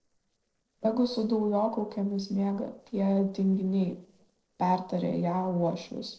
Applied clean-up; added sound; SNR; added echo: neural separator model SepFormer DNS4.